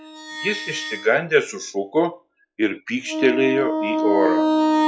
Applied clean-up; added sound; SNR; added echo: classical method log-MMSE.